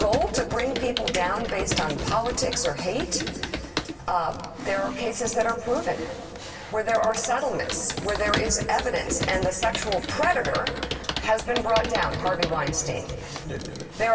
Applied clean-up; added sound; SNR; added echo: none; Computer keyboard; 7 dB; reverberation time 2.5 s.